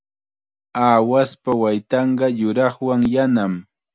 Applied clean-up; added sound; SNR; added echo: none; none; none; none.